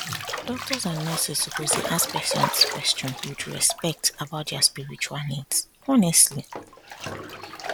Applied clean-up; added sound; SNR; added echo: none; Bathtub (filling or washing); 8 dB; none.